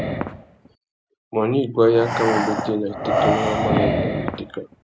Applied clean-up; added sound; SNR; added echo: none; Breathing; 1 dB; none.